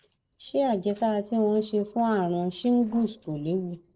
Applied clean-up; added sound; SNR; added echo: neural separator model SepFormer DNS4.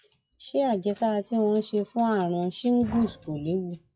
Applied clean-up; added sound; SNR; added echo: classical method WPE with log-MMSE.